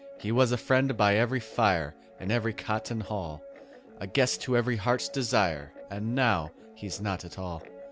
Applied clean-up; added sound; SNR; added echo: none; Guitar; 19 dB; none.